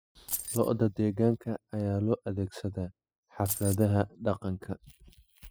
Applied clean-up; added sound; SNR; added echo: classical method spectral subtraction.